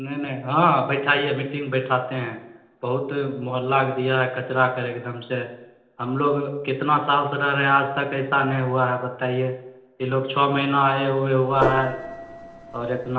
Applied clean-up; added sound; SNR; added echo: neural separator model SepFormer DNS4.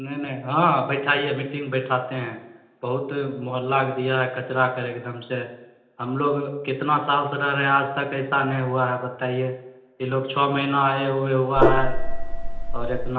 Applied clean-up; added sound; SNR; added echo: none; Gong; -5 dB; reverberation time 0.8 s.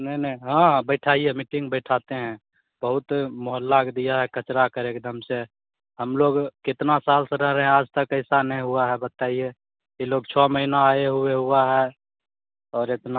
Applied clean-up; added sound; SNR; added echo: none; none; none; none.